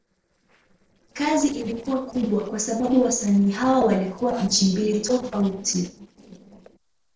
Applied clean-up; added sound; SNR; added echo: neural separator model SepFormer DNS4.